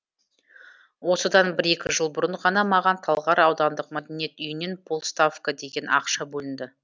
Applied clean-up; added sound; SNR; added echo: none; none; none; none.